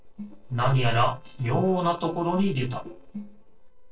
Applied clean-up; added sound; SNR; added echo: neural separator model SepFormer DNS4.